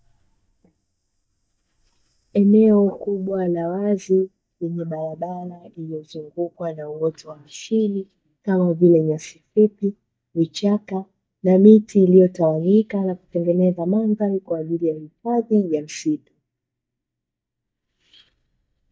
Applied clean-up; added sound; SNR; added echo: neural mask model DeepFilterNet 3.